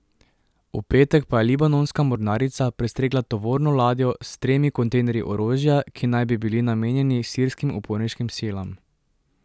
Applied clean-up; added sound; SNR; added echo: none; none; none; none.